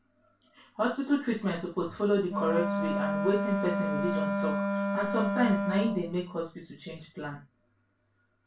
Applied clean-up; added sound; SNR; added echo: none; Wind instrument, woodwind instrument; 2 dB; reverberation time 0.2 s.